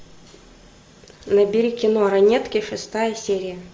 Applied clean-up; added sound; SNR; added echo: none; none; none; none.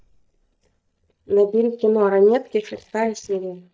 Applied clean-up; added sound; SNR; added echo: neural mask model DeepFilterNet 3.